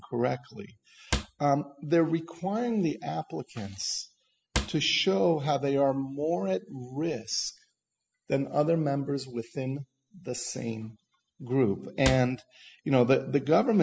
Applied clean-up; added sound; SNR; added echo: classical method spectral subtraction.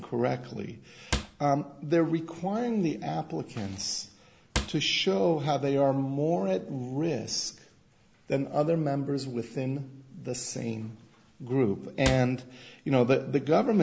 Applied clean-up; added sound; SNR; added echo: none; Cupboard open or close / Drawer open or close; 7 dB; none.